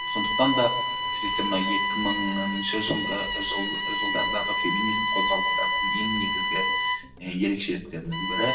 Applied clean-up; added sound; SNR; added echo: none; Bowed string instrument; -3 dB; reverberation time 0.8 s.